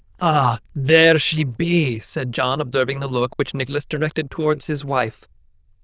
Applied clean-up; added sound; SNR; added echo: neural diffusion model UNIVERSE++.